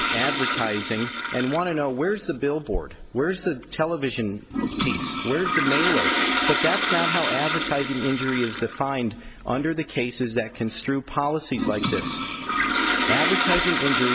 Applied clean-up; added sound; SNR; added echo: none; Toilet flush; 0 dB; none.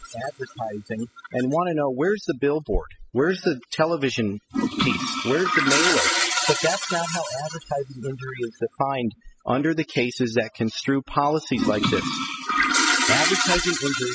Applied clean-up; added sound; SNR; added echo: classical method spectral subtraction.